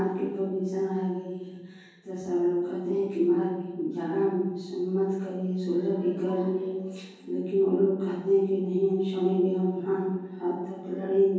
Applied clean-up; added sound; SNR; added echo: none; none; none; reverberation time 1.3 s.